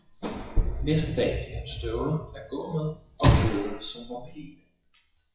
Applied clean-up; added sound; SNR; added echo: classical method WPE with log-MMSE.